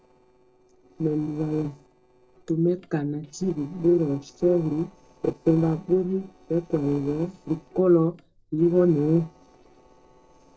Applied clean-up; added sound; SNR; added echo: neural separator model SepFormer DNS4.